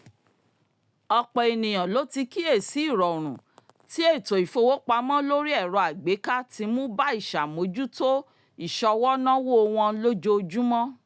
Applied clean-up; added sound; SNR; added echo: none; none; none; none.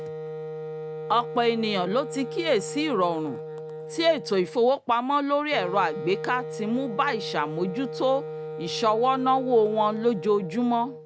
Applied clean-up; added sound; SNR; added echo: none; Wind instrument, woodwind instrument; 10 dB; none.